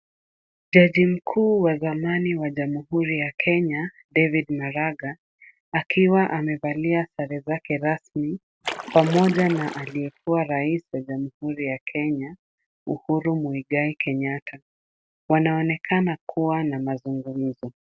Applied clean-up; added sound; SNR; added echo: none; Splash, splatter; 9 dB; none.